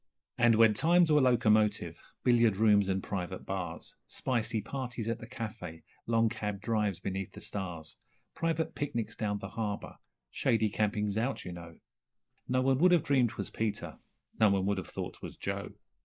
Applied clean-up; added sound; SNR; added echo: neural mask model Resemble Enhance denoiser.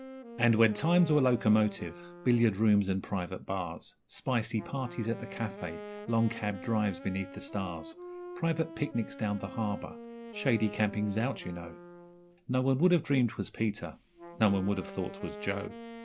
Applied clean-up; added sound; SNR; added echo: none; Wind instrument, woodwind instrument; 15 dB; none.